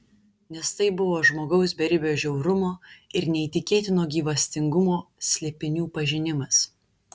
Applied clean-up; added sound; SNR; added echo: none; none; none; none.